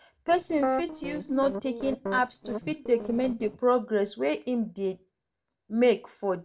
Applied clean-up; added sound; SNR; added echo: neural separator model SepFormer DNS4.